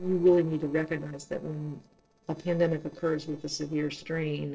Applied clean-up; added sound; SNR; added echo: neural separator model SepFormer DNS4.